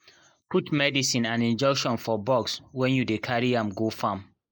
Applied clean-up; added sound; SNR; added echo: neural mask model Resemble Enhance denoiser.